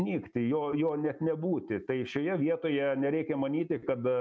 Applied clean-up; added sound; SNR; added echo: none; none; none; none.